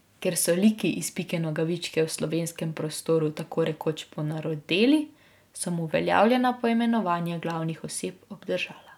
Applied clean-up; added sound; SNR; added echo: none; none; none; none.